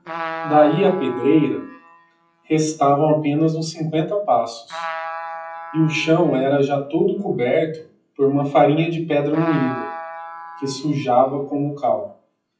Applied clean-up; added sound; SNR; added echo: classical method WPE with log-MMSE.